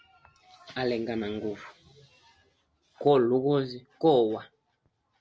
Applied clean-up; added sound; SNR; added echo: none; none; none; none.